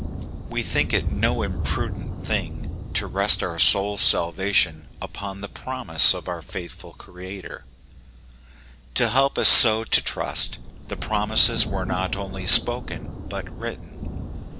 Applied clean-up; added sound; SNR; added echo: none; Thunder; 5 dB; none.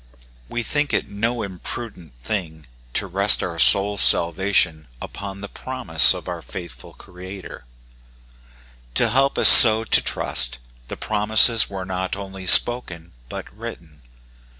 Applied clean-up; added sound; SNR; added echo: none; none; none; none.